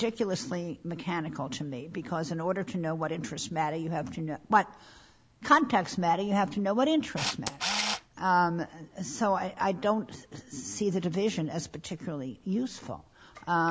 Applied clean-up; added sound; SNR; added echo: none; Camera; 14 dB; none.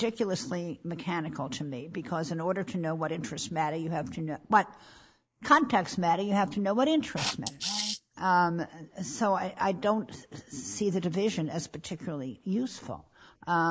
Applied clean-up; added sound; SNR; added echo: neural mask model Resemble Enhance denoiser.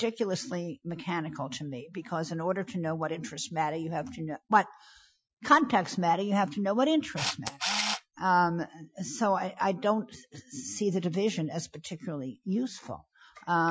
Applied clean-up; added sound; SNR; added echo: classical method Wiener filter.